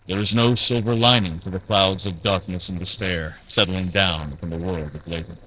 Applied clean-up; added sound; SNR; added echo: neural separator model SepFormer DNS4.